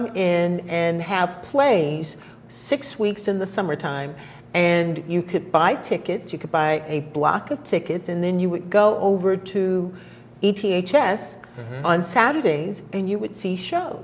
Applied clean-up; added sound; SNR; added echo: none; none; none; none.